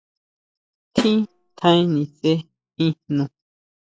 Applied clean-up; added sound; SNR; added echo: classical method log-MMSE.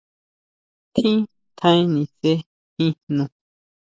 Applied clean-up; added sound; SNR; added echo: neural mask model Resemble Enhance denoiser.